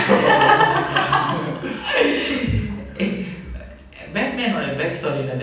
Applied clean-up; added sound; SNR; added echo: none; none; none; reverberation time 0.9 s.